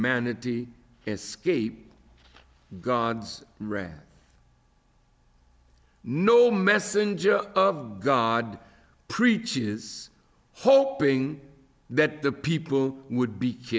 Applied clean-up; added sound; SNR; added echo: none; none; none; none.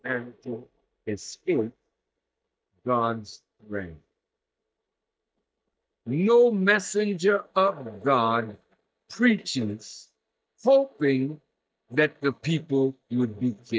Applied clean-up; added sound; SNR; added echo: neural mask model DeepFilterNet 3.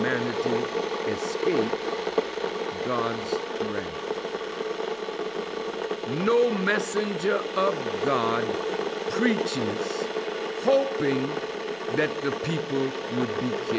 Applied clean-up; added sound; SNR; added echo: none; Boiling / Water; 0 dB; none.